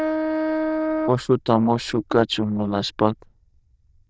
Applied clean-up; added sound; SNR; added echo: neural diffusion model UNIVERSE++.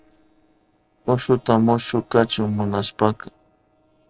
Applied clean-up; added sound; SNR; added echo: neural separator model SepFormer DNS4.